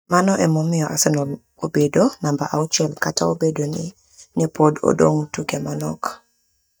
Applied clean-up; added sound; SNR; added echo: neural mask model DeepFilterNet 3.